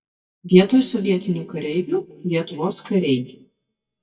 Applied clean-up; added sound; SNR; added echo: neural mask model DeepFilterNet 3.